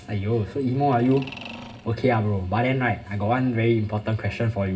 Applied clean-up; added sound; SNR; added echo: none; Mechanisms; 18 dB; reverberation time 0.4 s.